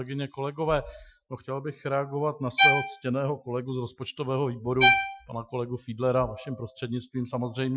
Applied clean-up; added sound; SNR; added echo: classical method Wiener filter.